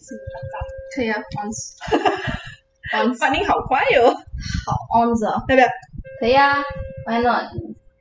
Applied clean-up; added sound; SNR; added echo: classical method spectral subtraction.